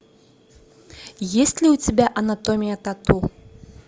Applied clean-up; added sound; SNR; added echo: none; none; none; none.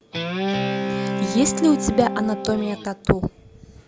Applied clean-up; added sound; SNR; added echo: none; Guitar; 3 dB; none.